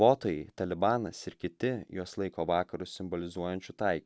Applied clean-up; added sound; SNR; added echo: none; none; none; none.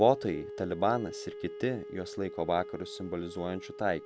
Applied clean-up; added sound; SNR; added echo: none; Wind instrument, woodwind instrument; 12 dB; none.